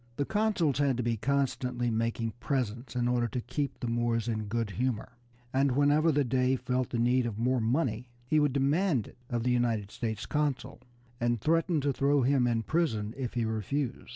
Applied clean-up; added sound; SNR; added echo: none; none; none; none.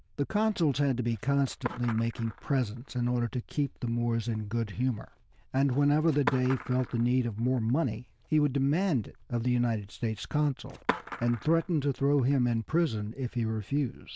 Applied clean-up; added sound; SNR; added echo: neural diffusion model UNIVERSE++.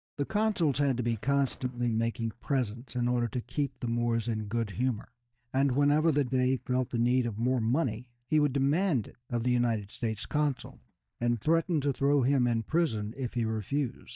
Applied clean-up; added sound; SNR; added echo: neural mask model DeepFilterNet 3.